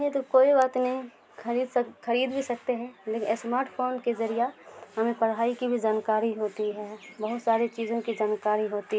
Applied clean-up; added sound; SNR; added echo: none; none; none; none.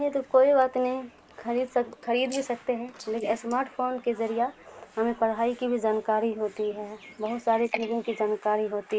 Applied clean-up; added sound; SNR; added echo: neural mask model Resemble Enhance denoiser.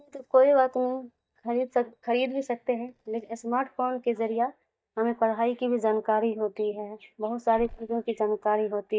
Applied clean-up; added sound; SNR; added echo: neural mask model DeepFilterNet 3.